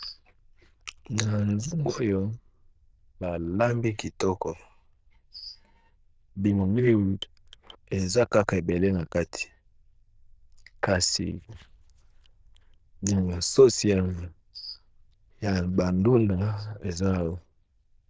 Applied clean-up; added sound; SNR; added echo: neural diffusion model UNIVERSE++.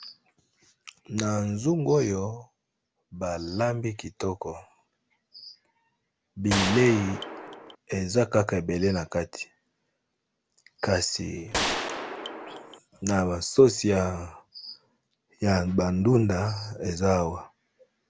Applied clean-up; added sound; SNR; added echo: none; Gunshot, gunfire; 4 dB; none.